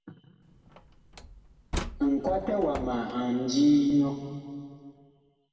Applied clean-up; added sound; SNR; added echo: none; Slam; 12 dB; reverberation time 2.2 s.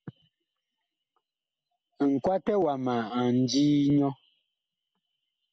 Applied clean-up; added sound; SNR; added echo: none; none; none; none.